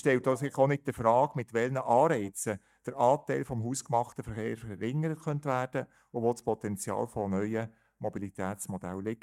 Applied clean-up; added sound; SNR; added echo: neural mask model DeepFilterNet 3.